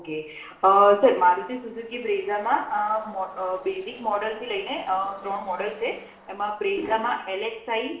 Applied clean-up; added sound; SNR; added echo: neural separator model SepFormer DNS4.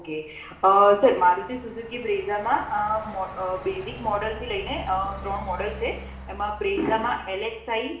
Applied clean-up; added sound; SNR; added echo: none; Truck; 16 dB; reverberation time 0.7 s.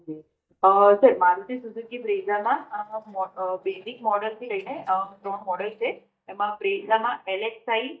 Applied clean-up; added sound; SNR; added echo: neural mask model DeepFilterNet 3.